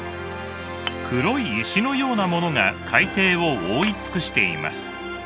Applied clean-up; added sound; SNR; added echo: none; Wood; 19 dB; none.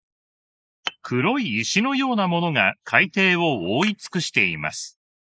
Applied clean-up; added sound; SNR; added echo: neural mask model Resemble Enhance denoiser.